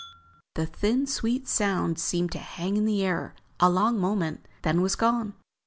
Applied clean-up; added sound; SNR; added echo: none; none; none; none.